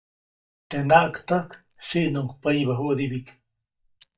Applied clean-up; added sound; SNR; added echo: neural mask model DeepFilterNet 3.